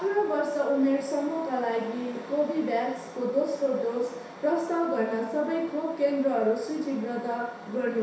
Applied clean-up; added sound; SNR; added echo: none; none; none; reverberation time 0.7 s.